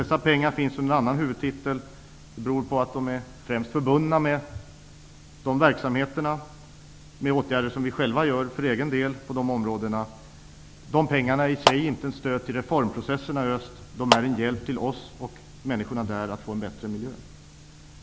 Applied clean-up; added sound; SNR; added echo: none; Clapping; 1 dB; none.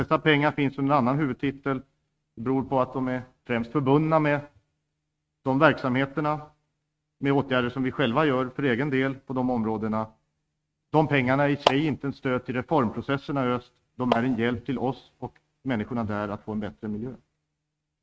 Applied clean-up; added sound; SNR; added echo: neural mask model RNNoise.